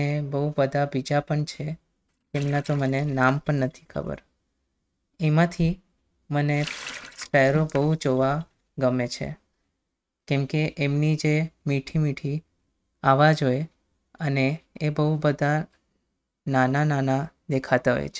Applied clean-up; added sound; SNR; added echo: neural mask model RNNoise.